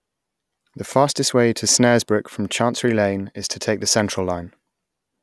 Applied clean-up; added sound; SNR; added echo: none; none; none; none.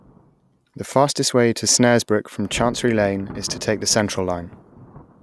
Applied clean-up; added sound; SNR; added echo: none; Thunder; 19 dB; none.